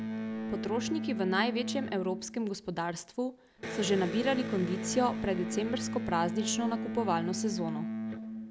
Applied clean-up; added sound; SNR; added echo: none; Electric guitar; 4 dB; none.